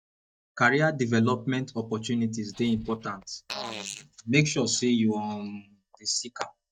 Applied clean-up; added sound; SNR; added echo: neural mask model DeepFilterNet 3.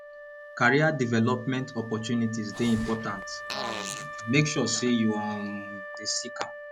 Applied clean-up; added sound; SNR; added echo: none; Wind instrument, woodwind instrument + Fart; 11 dB; none.